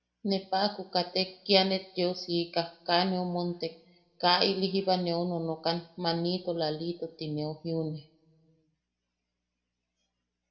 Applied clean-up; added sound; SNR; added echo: none; none; none; reverberation time 1.1 s.